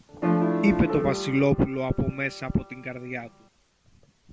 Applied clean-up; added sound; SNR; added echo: none; Piano; 2 dB; none.